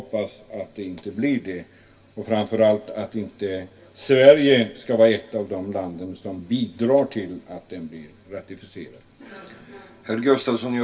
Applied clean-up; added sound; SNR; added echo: none; none; none; reverberation time 0.2 s.